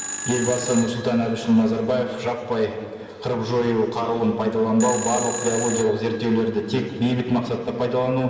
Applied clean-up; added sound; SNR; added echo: none; Telephone; 13 dB; reverberation time 1.9 s.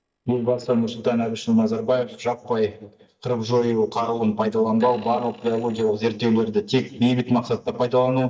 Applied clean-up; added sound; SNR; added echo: neural mask model DeepFilterNet 3.